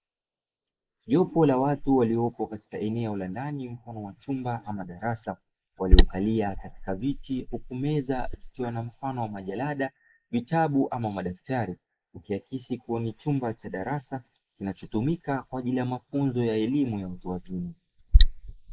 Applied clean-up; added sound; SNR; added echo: neural mask model Resemble Enhance denoiser.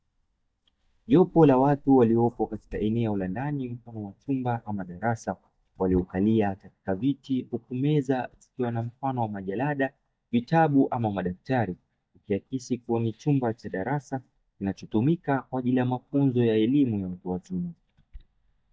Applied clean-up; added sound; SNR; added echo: neural mask model DeepFilterNet 3.